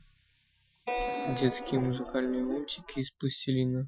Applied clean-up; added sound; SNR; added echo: classical method Wiener filter.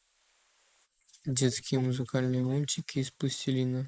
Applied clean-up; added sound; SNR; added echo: neural mask model Resemble Enhance denoiser.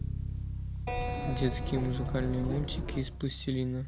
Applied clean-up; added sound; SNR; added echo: none; Bass guitar + Keyboard (musical); 1 dB; none.